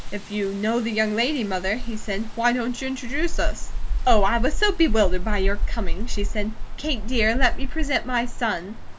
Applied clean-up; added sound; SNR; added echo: none; Rain; -2 dB; none.